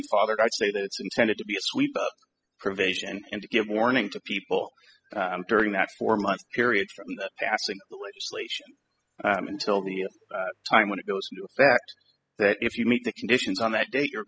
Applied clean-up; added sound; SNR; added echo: classical method spectral subtraction.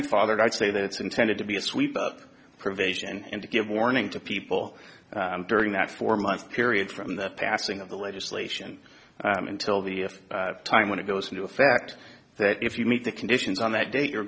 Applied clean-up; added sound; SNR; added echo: none; none; none; none.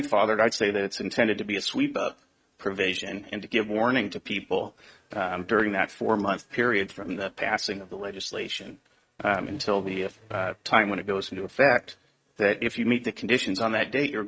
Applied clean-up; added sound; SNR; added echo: neural mask model RNNoise.